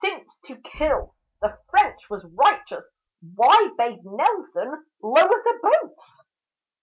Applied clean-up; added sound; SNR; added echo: neural mask model RNNoise.